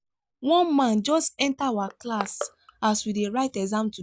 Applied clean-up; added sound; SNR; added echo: none; Crushing; 18 dB; none.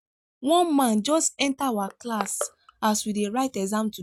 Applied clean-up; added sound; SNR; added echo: neural mask model RNNoise.